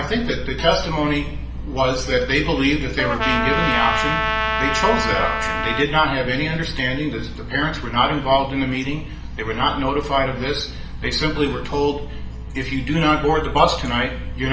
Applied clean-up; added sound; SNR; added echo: none; Trumpet; 2 dB; reverberation time 1.0 s.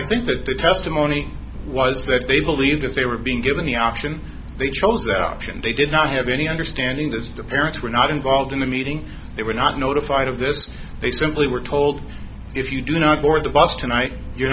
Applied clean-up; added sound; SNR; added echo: none; none; none; none.